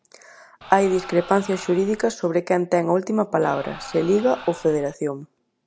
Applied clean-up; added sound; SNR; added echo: none; Crowd; 17 dB; none.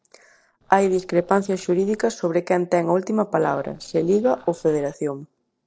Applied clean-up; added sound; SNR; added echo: neural separator model SepFormer DNS4.